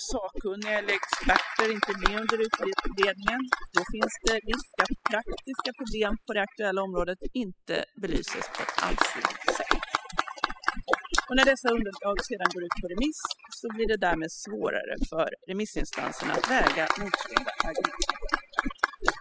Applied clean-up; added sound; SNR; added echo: classical method spectral subtraction.